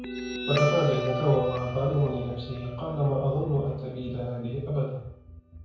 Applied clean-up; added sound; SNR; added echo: none; Guitar; 7 dB; reverberation time 0.5 s.